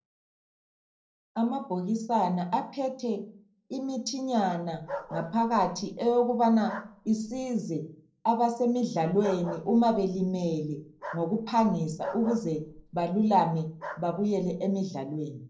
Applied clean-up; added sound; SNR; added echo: neural separator model SepFormer DNS4.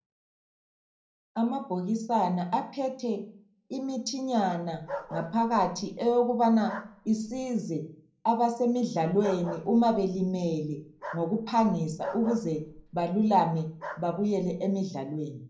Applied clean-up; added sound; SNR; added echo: none; Bark; 14 dB; reverberation time 0.5 s.